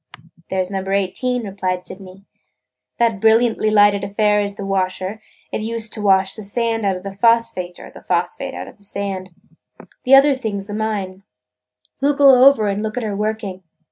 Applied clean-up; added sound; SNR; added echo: none; none; none; none.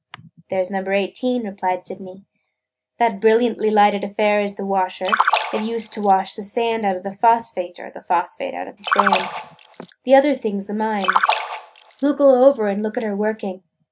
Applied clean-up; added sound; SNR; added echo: none; Splash, splatter; 1 dB; none.